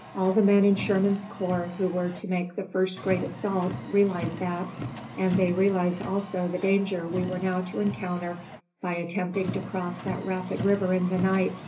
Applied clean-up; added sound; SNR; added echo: none; Car; 12 dB; reverberation time 0.3 s.